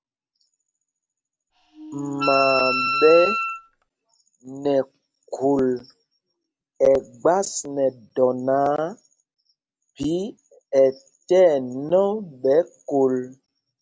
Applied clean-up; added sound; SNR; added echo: none; Wind instrument, woodwind instrument; 2 dB; none.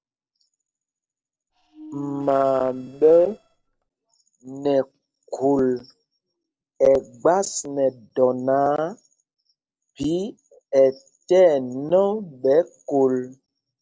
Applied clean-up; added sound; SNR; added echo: neural separator model SepFormer DNS4.